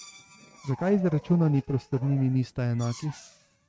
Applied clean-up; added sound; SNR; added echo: neural mask model RNNoise.